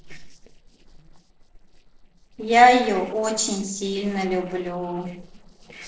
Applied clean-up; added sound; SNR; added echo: neural separator model SepFormer DNS4.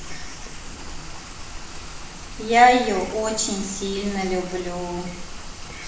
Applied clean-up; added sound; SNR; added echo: none; Rain; 10 dB; reverberation time 0.8 s.